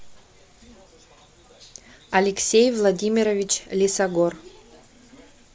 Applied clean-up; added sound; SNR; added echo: none; none; none; none.